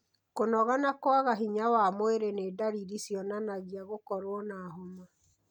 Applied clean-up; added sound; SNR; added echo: none; none; none; none.